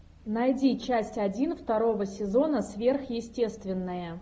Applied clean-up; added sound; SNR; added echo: none; none; none; none.